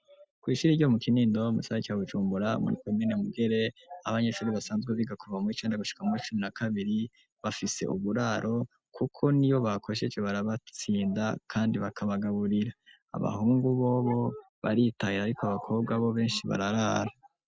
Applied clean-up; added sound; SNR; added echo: none; none; none; none.